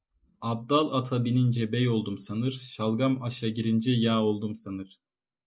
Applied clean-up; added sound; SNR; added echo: none; none; none; none.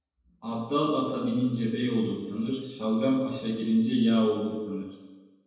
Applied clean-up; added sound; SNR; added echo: none; none; none; reverberation time 1.1 s.